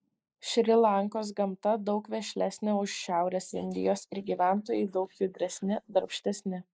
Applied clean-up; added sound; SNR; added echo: neural mask model Resemble Enhance denoiser.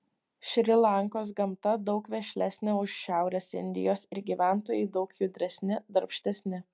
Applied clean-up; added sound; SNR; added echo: none; none; none; none.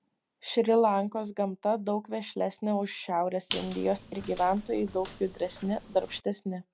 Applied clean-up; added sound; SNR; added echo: none; Squeak; 13 dB; none.